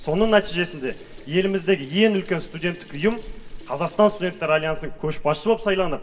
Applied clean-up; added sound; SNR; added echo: none; Sink (filling or washing) / Water tap, faucet; 12 dB; reverberation time 1.4 s.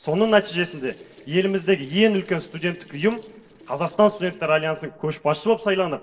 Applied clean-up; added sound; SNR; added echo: neural separator model SepFormer DNS4.